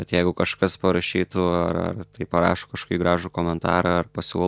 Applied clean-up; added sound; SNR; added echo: none; none; none; none.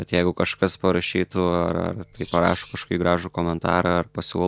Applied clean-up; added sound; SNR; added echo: none; Wild animals; 15 dB; none.